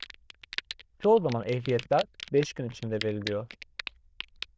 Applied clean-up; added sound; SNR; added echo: neural diffusion model UNIVERSE++.